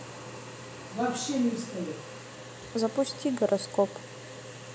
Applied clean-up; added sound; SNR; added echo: none; none; none; none.